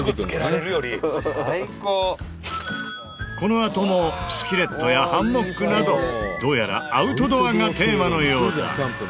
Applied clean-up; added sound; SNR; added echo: none; none; none; none.